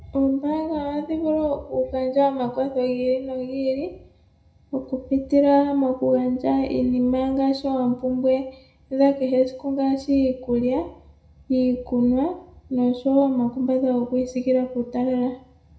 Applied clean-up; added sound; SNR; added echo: none; none; none; reverberation time 0.5 s.